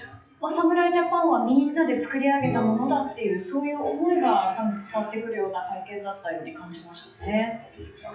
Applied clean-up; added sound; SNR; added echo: classical method WPE with log-MMSE.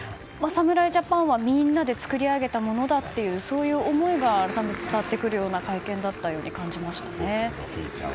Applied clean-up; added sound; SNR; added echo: none; none; none; none.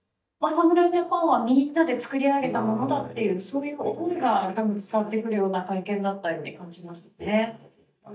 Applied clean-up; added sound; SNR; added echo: neural mask model DeepFilterNet 3.